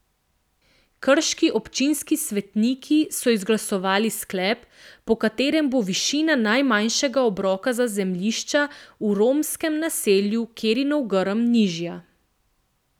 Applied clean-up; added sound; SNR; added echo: none; none; none; none.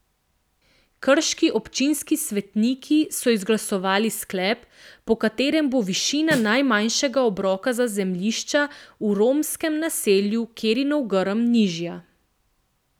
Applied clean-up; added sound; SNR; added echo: none; Snare drum; 14 dB; none.